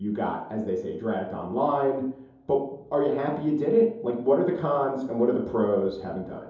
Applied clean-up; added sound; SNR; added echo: none; none; none; reverberation time 2.8 s.